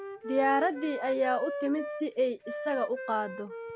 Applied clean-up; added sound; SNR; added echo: none; Wind instrument, woodwind instrument; 8 dB; none.